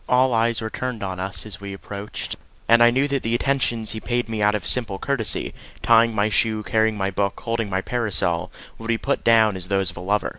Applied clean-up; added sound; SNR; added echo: none; none; none; none.